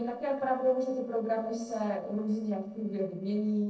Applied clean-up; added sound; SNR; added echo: neural separator model SepFormer DNS4.